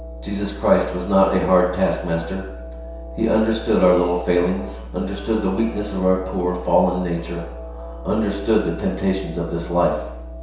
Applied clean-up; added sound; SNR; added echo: none; Guitar; 19 dB; reverberation time 0.7 s.